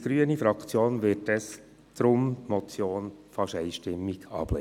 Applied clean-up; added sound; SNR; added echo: none; none; none; none.